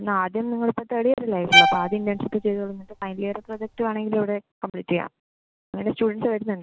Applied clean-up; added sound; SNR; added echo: none; Bowed string instrument; -2 dB; none.